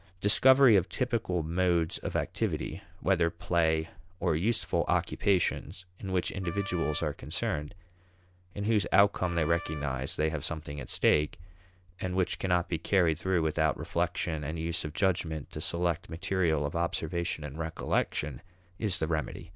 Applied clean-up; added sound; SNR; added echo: none; Wind instrument, woodwind instrument; 15 dB; none.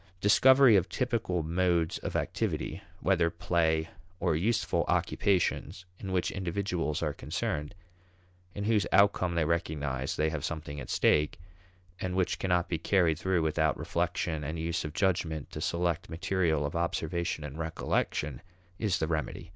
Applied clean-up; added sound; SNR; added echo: none; none; none; none.